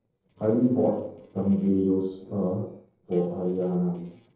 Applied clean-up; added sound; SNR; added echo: neural separator model SepFormer DNS4.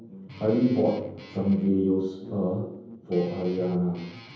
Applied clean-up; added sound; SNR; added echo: none; Guitar; 19 dB; reverberation time 0.9 s.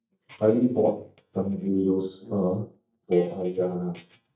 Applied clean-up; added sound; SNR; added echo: neural mask model DeepFilterNet 3.